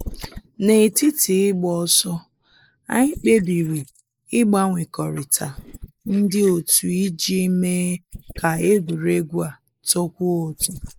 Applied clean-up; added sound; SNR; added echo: neural mask model Resemble Enhance denoiser.